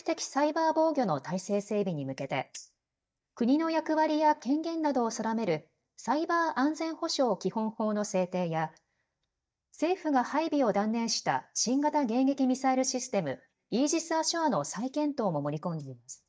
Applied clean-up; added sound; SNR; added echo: neural mask model DeepFilterNet 3.